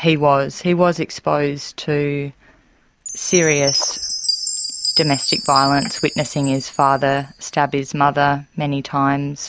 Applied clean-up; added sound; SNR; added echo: none; Chime; 8 dB; none.